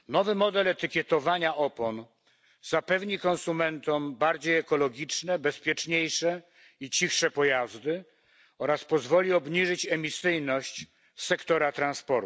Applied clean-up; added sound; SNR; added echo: none; none; none; none.